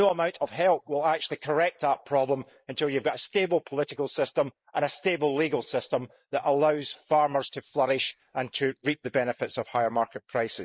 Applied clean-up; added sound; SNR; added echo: neural mask model Resemble Enhance denoiser.